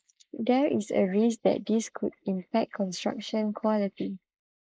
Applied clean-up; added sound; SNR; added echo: neural mask model Resemble Enhance denoiser.